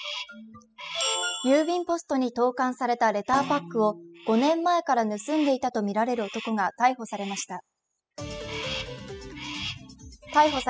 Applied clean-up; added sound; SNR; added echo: classical method spectral subtraction.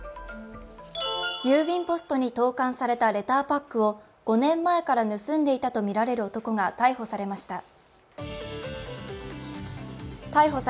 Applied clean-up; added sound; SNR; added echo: none; none; none; none.